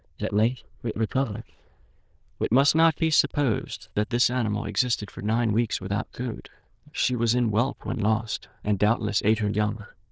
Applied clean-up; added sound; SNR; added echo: neural diffusion model UNIVERSE++.